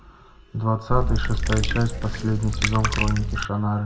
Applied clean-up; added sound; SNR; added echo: none; Water / Liquid; -1 dB; reverberation time 1.3 s.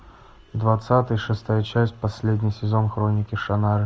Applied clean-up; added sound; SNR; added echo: none; none; none; none.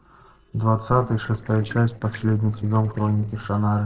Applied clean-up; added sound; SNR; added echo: neural separator model SepFormer DNS4.